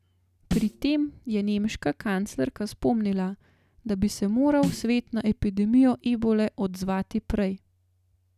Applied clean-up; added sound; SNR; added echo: none; Snare drum; 10 dB; none.